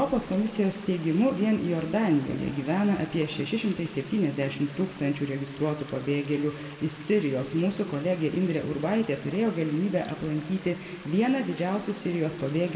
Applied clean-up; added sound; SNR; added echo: none; Stream; 19 dB; reverberation time 1.7 s.